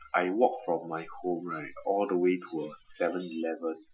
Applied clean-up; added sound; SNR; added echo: classical method Wiener filter.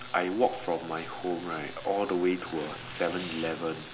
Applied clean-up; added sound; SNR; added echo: none; Tearing + Tools; 16 dB; none.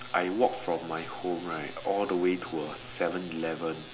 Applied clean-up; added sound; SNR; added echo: none; none; none; none.